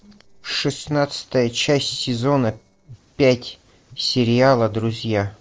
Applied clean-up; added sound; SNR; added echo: neural separator model SepFormer DNS4.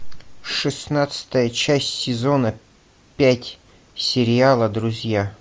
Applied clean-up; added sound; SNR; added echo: none; none; none; none.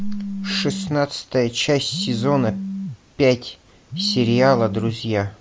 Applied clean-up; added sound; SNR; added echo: none; Telephone; 9 dB; none.